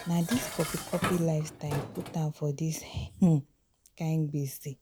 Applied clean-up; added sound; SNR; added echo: none; Dishes, pots, and pans; 10 dB; none.